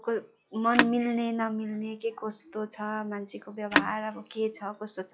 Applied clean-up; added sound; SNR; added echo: classical method log-MMSE.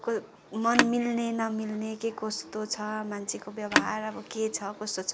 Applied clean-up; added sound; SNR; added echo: none; Telephone; 1 dB; none.